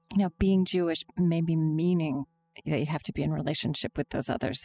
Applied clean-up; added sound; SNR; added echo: classical method spectral subtraction.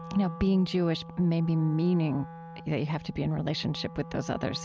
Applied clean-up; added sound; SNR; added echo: none; Wind instrument, woodwind instrument; 15 dB; none.